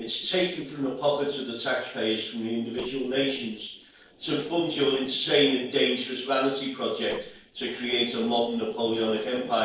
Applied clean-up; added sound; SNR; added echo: neural separator model SepFormer DNS4.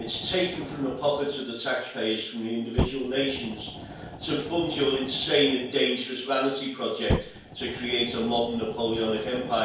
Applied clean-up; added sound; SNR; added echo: none; Fire; 9 dB; reverberation time 0.5 s.